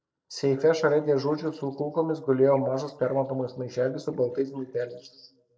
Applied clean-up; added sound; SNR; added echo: neural separator model SepFormer DNS4.